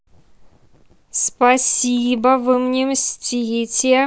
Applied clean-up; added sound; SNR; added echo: none; none; none; none.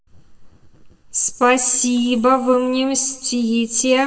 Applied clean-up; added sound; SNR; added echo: none; none; none; reverberation time 1.6 s.